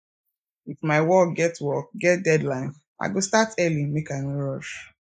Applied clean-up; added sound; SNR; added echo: neural mask model Resemble Enhance denoiser.